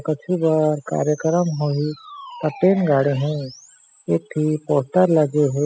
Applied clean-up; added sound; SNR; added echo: classical method spectral subtraction.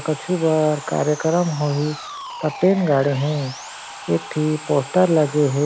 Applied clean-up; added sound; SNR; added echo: none; Sawing; 14 dB; none.